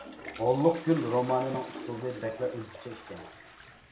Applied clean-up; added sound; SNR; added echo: none; Toilet flush; 15 dB; reverberation time 0.4 s.